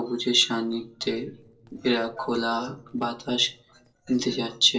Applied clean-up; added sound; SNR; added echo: neural separator model SepFormer DNS4.